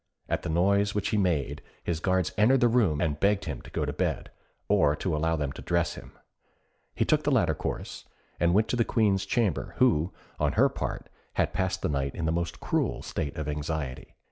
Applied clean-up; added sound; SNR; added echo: none; none; none; none.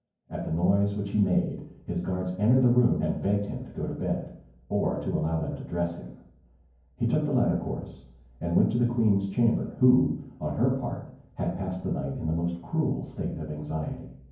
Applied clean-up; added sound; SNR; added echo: none; none; none; reverberation time 0.9 s.